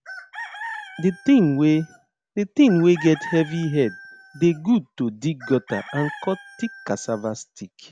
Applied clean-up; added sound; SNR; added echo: none; Chicken, rooster; 16 dB; none.